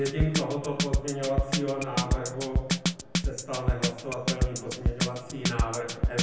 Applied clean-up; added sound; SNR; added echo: none; Drum kit; -3 dB; reverberation time 0.9 s.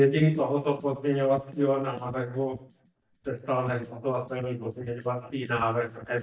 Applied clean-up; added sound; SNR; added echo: neural mask model DeepFilterNet 3.